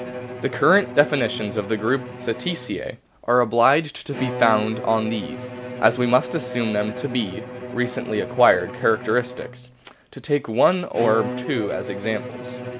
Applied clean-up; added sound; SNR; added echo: none; Bowed string instrument; 11 dB; none.